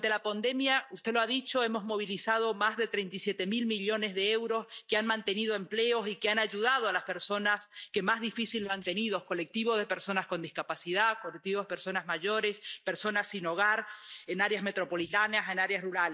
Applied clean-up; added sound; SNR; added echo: neural mask model DeepFilterNet 3.